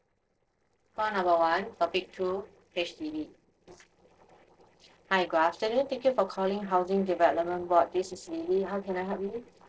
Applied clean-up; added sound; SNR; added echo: neural separator model SepFormer DNS4.